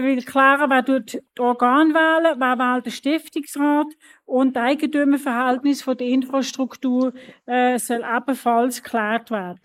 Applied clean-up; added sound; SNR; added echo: neural mask model Resemble Enhance denoiser.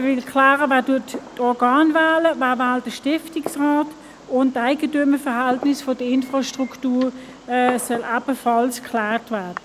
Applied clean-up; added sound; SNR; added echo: none; Fireworks; 18 dB; none.